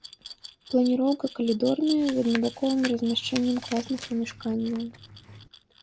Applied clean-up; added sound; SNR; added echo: none; Chewing, mastication + Glass; 15 dB; none.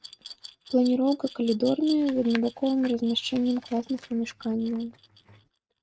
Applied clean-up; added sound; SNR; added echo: neural mask model RNNoise.